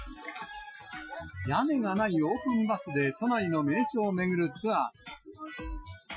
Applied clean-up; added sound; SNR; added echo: classical method Wiener filter.